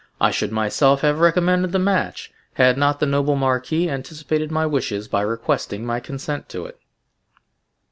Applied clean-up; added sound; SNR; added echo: none; none; none; none.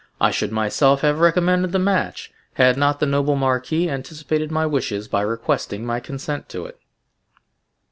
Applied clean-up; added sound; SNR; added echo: none; Drip; 20 dB; none.